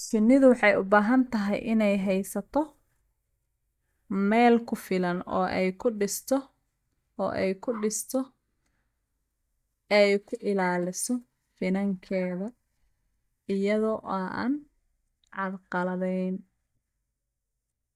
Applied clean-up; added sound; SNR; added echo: neural mask model DeepFilterNet 3.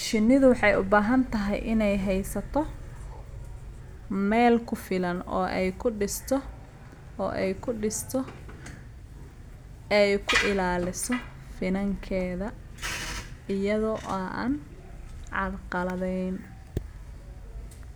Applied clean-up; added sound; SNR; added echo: none; none; none; none.